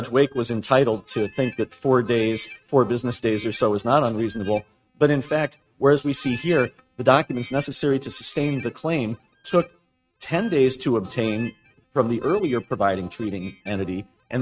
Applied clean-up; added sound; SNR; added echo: neural mask model RNNoise.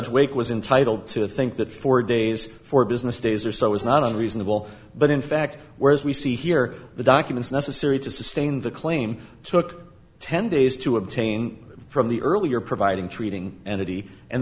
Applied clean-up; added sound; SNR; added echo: none; none; none; none.